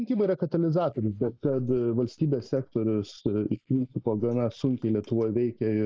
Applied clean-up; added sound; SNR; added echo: neural mask model Resemble Enhance denoiser.